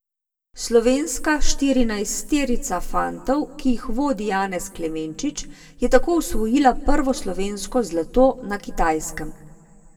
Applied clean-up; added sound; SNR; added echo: none; none; none; reverberation time 1.1 s.